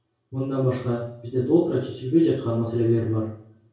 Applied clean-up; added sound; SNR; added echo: none; none; none; reverberation time 0.6 s.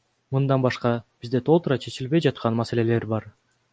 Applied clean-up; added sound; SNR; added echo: none; none; none; none.